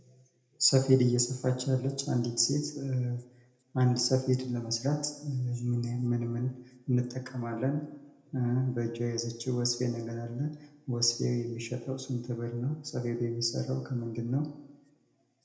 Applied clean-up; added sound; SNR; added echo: none; none; none; reverberation time 0.8 s.